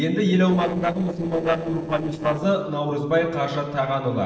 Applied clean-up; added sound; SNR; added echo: neural separator model SepFormer DNS4.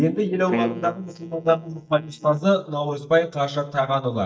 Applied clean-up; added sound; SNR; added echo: neural mask model DeepFilterNet 3.